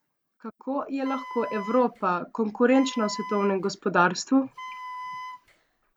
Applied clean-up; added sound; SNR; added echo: none; Wind instrument, woodwind instrument; 13 dB; none.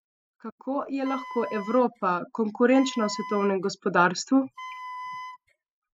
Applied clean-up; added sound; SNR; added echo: classical method spectral subtraction.